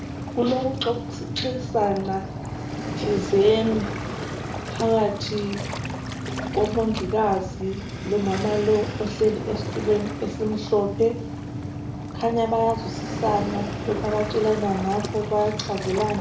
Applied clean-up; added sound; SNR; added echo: none; Waves, surf; 6 dB; reverberation time 0.4 s.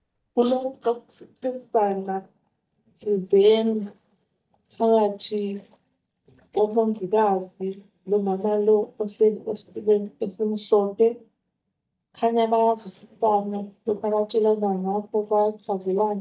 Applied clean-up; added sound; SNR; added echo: neural mask model DeepFilterNet 3.